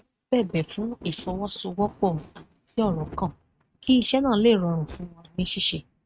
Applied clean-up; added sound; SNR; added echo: neural mask model RNNoise.